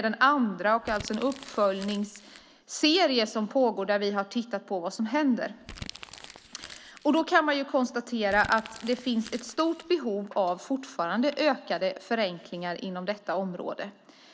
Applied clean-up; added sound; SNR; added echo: none; Crumpling, crinkling; 17 dB; none.